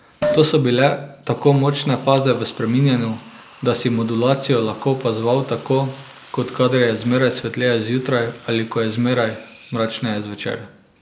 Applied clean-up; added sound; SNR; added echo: none; Liquid; 16 dB; none.